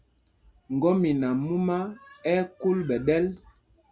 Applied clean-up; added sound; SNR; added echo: none; none; none; none.